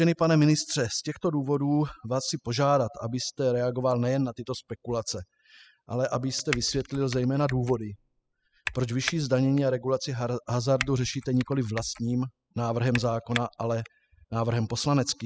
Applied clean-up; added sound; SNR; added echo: classical method spectral subtraction.